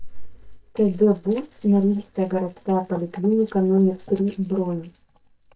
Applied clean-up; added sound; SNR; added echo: neural mask model DeepFilterNet 3.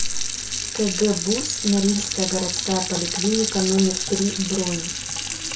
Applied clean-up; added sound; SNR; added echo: none; Sink (filling or washing) / Water tap, faucet; 3 dB; reverberation time 0.2 s.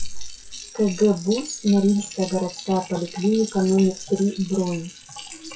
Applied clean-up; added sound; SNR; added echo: classical method WPE with log-MMSE.